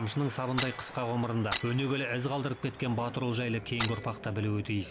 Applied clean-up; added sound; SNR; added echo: none; Shatter; 3 dB; none.